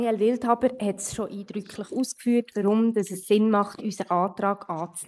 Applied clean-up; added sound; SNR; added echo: neural mask model Resemble Enhance denoiser.